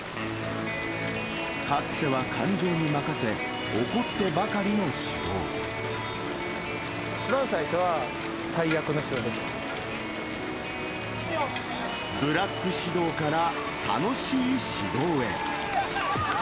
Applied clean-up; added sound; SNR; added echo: none; Rain; 7 dB; none.